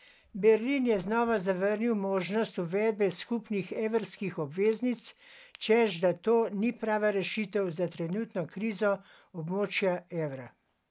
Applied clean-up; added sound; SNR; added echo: none; none; none; none.